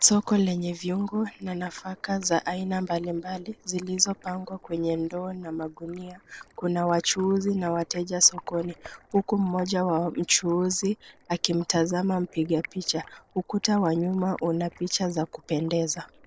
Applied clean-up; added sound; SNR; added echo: neural separator model SepFormer DNS4.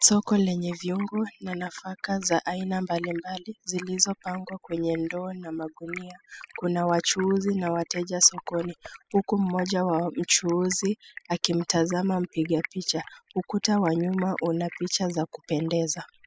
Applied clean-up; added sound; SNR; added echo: classical method spectral subtraction.